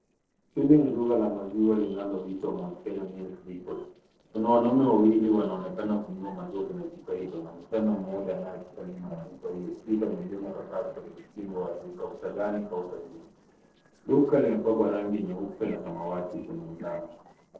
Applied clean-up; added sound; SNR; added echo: neural separator model SepFormer DNS4.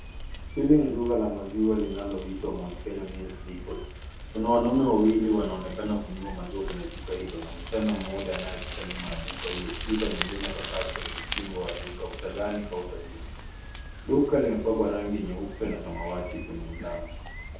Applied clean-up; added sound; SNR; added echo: none; Bicycle; 8 dB; reverberation time 0.6 s.